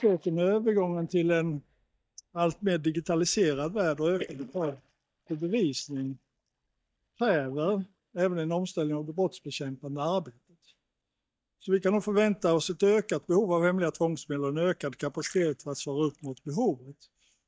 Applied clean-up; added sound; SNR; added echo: neural mask model DeepFilterNet 3.